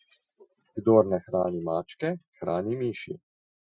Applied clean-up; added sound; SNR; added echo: classical method Wiener filter.